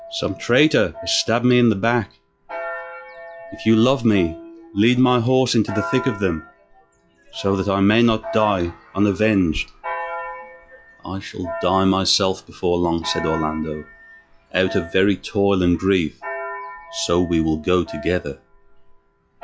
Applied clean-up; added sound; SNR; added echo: classical method log-MMSE.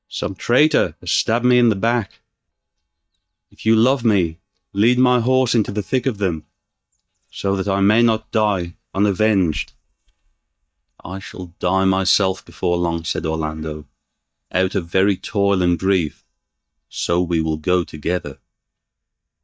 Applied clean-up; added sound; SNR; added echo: neural mask model DeepFilterNet 3.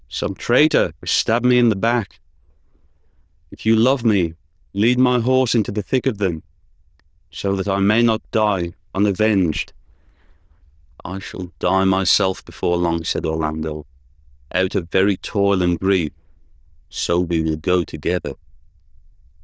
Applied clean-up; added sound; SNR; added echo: neural diffusion model UNIVERSE++.